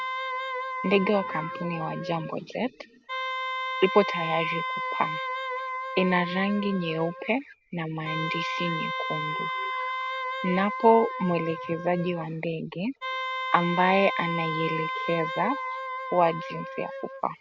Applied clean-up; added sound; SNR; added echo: none; Wind instrument, woodwind instrument; 5 dB; none.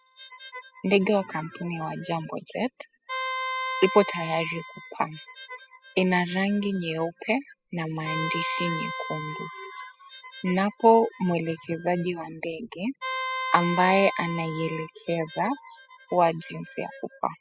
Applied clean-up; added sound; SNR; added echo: classical method spectral subtraction.